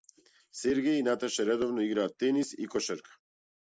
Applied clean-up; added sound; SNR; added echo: neural mask model Resemble Enhance denoiser.